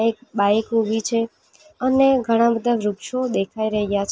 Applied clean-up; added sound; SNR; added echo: none; none; none; none.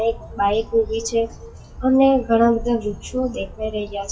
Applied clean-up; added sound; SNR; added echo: classical method WPE with log-MMSE.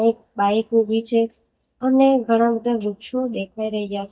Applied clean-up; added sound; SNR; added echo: neural mask model DeepFilterNet 3.